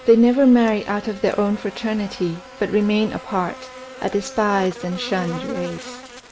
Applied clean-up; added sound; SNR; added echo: none; Buzz; 16 dB; none.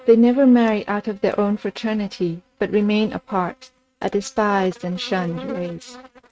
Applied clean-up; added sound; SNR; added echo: neural mask model RNNoise.